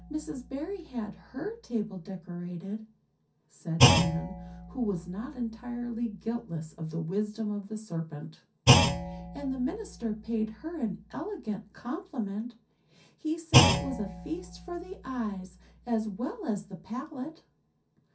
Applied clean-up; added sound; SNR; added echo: none; Thump, thud; -2 dB; reverberation time 0.3 s.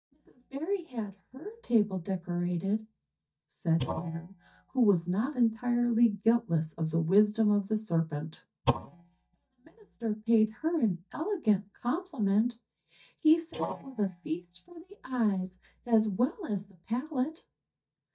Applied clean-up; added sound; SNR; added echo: neural mask model DeepFilterNet 3.